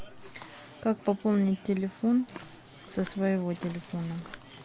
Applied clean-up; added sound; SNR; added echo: none; Walk, footsteps; 19 dB; none.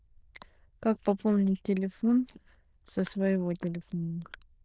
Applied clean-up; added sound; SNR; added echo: neural diffusion model UNIVERSE++.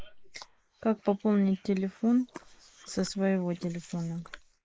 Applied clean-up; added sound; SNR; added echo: neural mask model Resemble Enhance denoiser.